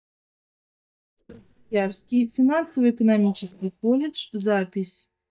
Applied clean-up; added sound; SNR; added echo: neural mask model DeepFilterNet 3.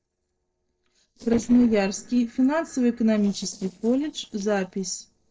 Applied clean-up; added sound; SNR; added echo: neural separator model SepFormer DNS4.